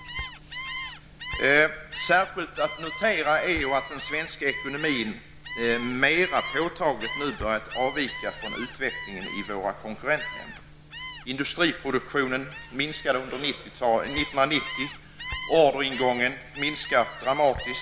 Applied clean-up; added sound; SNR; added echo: none; Gull, seagull; 11 dB; none.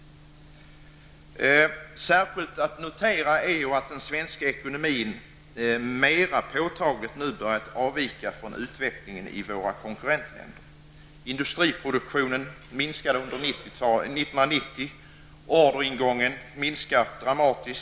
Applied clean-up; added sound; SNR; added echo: none; none; none; none.